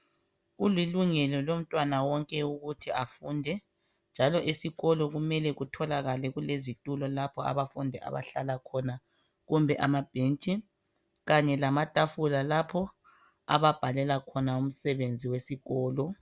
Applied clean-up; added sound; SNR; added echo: none; none; none; none.